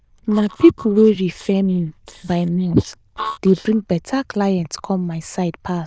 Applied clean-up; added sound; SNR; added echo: neural diffusion model UNIVERSE++.